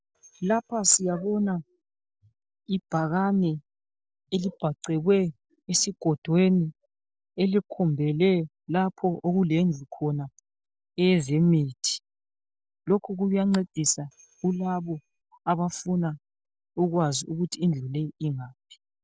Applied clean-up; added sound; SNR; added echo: neural separator model SepFormer DNS4.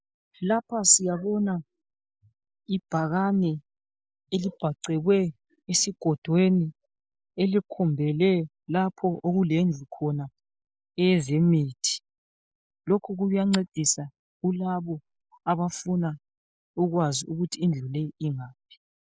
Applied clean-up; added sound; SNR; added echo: neural mask model Resemble Enhance denoiser.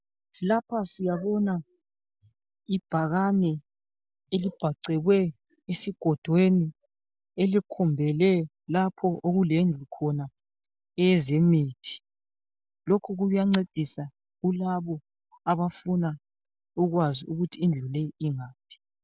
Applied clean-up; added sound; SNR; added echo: none; none; none; none.